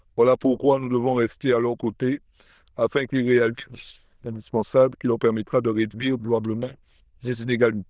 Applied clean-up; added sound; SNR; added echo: neural diffusion model UNIVERSE++.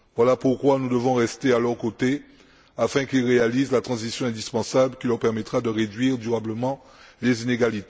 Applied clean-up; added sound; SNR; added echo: none; none; none; none.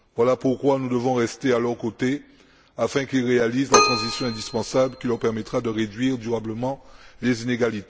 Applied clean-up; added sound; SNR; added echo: none; Keyboard (musical); 4 dB; none.